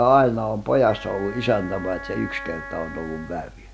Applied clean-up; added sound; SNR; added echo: none; Wind instrument, woodwind instrument; 15 dB; none.